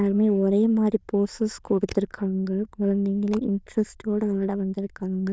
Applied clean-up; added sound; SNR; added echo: neural diffusion model UNIVERSE++.